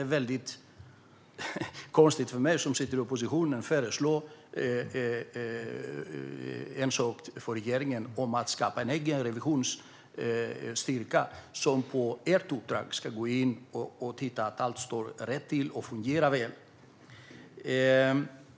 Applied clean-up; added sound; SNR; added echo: none; none; none; none.